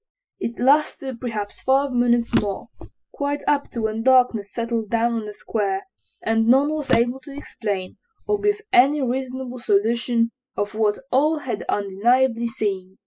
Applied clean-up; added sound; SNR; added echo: classical method spectral subtraction.